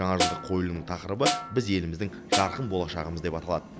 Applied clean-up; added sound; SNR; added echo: none; Snare drum; 3 dB; none.